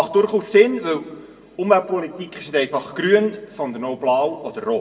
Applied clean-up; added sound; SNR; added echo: none; none; none; reverberation time 0.9 s.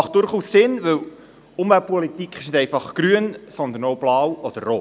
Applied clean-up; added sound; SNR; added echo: none; none; none; none.